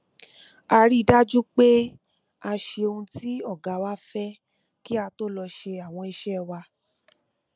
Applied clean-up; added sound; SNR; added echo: none; none; none; none.